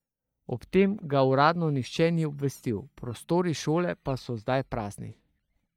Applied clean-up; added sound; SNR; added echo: neural mask model DeepFilterNet 3.